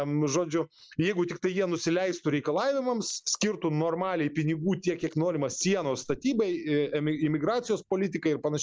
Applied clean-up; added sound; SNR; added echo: neural mask model Resemble Enhance denoiser.